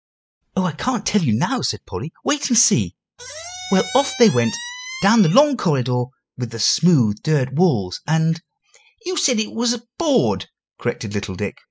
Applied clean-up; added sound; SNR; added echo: classical method spectral subtraction.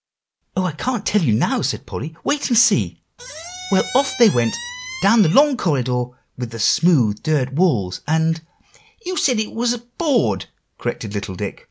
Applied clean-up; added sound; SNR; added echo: none; Squeak; 12 dB; none.